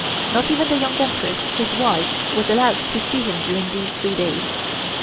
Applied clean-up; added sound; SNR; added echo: none; Rain; 1 dB; none.